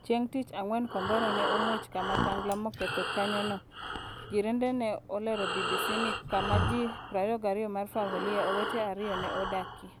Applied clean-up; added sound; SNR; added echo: none; Breathing; 2 dB; none.